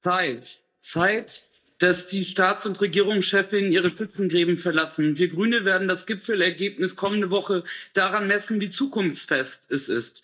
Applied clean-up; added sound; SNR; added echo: neural mask model DeepFilterNet 3.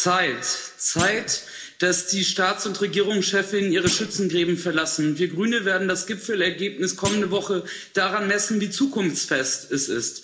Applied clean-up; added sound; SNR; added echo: none; Thump, thud; 11 dB; reverberation time 0.4 s.